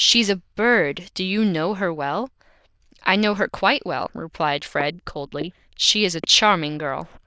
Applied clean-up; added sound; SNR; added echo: neural diffusion model UNIVERSE++.